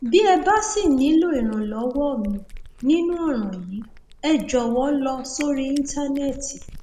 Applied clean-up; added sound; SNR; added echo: none; Cat; 18 dB; none.